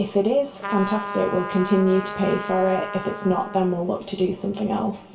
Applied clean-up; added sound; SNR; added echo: none; Trumpet; 11 dB; reverberation time 0.2 s.